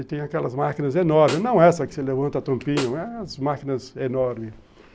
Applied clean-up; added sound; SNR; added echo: none; Snare drum; 14 dB; none.